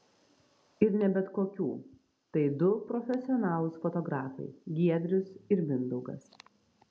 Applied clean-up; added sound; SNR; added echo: none; none; none; none.